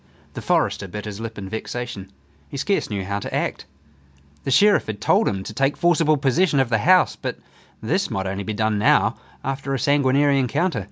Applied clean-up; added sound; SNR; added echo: none; none; none; none.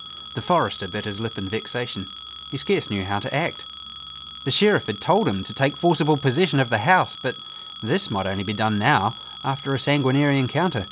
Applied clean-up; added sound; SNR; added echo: none; Telephone; 9 dB; none.